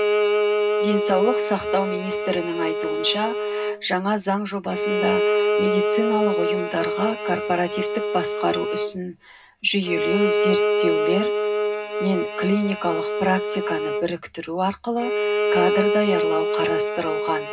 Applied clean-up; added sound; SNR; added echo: none; Bowed string instrument; -2 dB; reverberation time 0.2 s.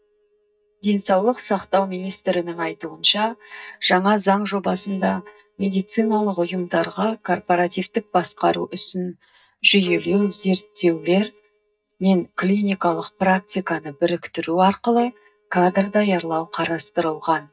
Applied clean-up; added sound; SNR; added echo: neural mask model DeepFilterNet 3.